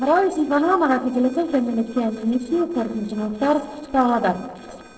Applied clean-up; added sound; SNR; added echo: neural separator model SepFormer DNS4.